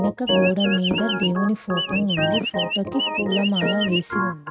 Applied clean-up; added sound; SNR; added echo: neural mask model RNNoise.